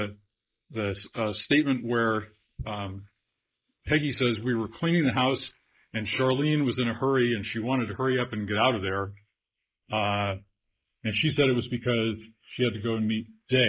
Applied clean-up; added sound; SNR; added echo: neural mask model Resemble Enhance denoiser.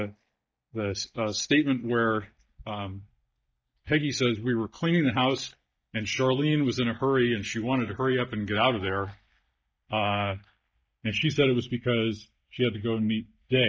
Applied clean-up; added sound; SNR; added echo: neural mask model DeepFilterNet 3.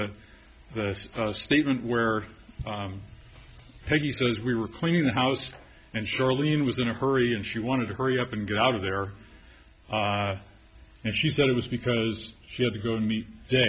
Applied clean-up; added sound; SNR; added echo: none; none; none; none.